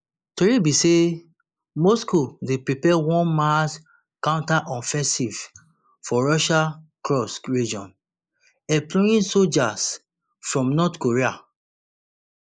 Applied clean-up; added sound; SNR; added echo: neural mask model Resemble Enhance denoiser.